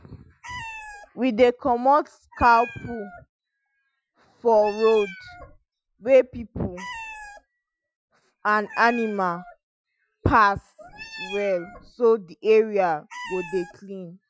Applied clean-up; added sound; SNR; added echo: classical method Wiener filter.